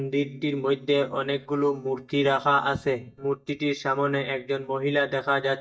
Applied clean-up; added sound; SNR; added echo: neural mask model DeepFilterNet 3.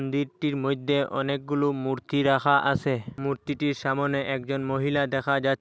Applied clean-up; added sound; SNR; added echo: none; none; none; none.